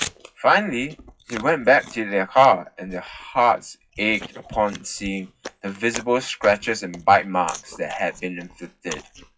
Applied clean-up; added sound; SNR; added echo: classical method WPE with log-MMSE.